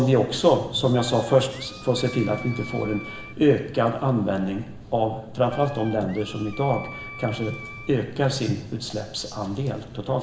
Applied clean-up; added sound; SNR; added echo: none; Wind instrument, woodwind instrument; 16 dB; reverberation time 0.8 s.